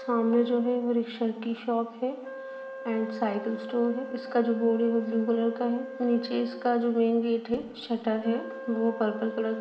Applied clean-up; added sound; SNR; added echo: none; Wind instrument, woodwind instrument; 14 dB; reverberation time 2.0 s.